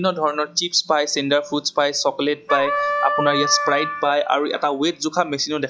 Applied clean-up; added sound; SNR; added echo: classical method log-MMSE.